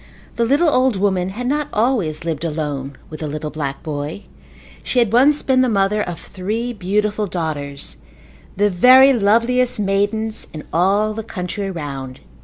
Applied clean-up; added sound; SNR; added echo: none; none; none; none.